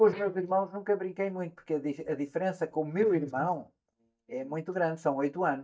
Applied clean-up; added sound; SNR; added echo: neural mask model DeepFilterNet 3.